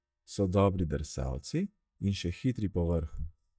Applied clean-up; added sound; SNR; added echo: neural mask model DeepFilterNet 3.